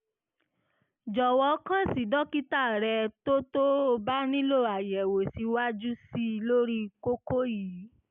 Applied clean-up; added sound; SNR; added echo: none; none; none; none.